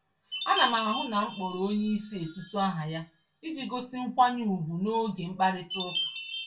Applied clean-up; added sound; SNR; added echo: none; Chime; 10 dB; reverberation time 0.2 s.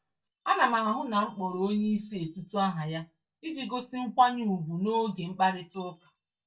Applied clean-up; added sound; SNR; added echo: neural mask model DeepFilterNet 3.